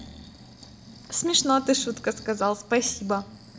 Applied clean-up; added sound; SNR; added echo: none; Breathing; 19 dB; none.